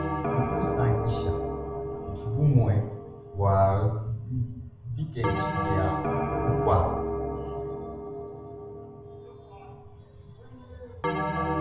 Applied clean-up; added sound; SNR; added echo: none; Bell; 2 dB; reverberation time 0.6 s.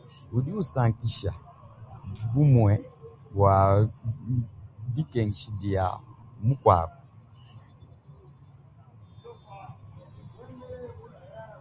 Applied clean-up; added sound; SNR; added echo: none; none; none; none.